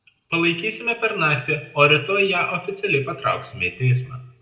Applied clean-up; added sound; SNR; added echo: none; none; none; reverberation time 0.8 s.